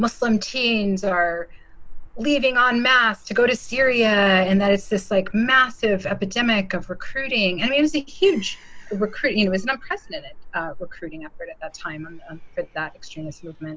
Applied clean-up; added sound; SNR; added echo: none; Gull, seagull / Fowl; 14 dB; none.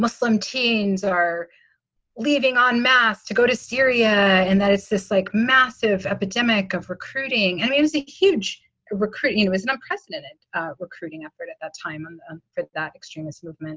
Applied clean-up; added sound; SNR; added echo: none; none; none; none.